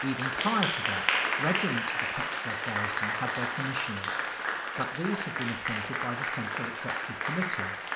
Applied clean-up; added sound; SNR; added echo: none; Applause; -4 dB; reverberation time 0.4 s.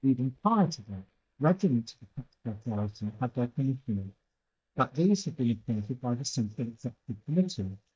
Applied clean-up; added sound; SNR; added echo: neural mask model DeepFilterNet 3.